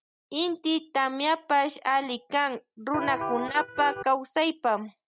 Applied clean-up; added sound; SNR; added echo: neural mask model RNNoise.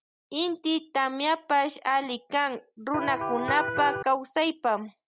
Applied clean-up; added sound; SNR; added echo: none; Electric guitar; 3 dB; none.